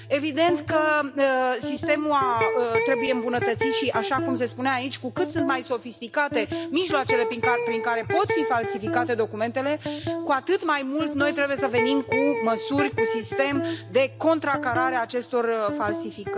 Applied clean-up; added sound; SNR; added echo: none; Electric guitar; 4 dB; none.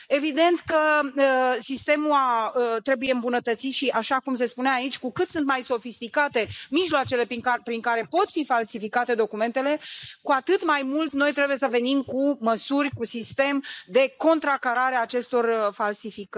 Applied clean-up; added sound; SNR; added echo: neural mask model Resemble Enhance denoiser.